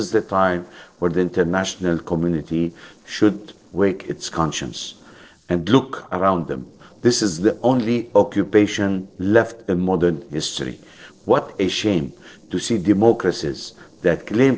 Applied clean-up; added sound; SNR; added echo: neural separator model SepFormer DNS4.